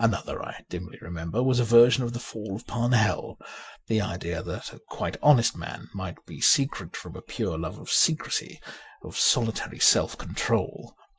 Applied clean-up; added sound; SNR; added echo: neural mask model Resemble Enhance denoiser.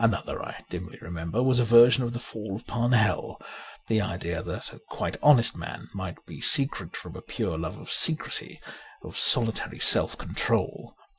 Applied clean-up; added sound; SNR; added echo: none; none; none; none.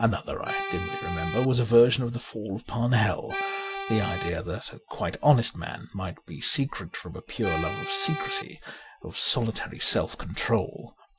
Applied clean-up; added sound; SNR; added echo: none; Accordion; 4 dB; none.